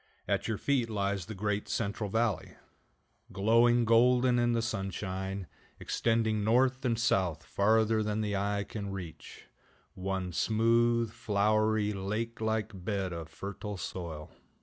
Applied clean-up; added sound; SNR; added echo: none; none; none; none.